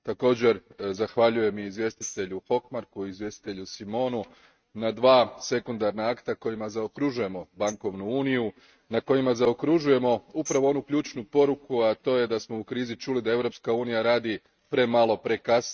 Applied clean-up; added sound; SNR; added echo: neural mask model RNNoise.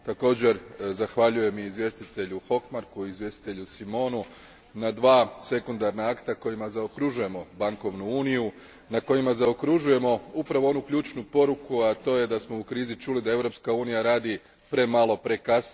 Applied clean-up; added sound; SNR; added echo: none; Tambourine; 18 dB; none.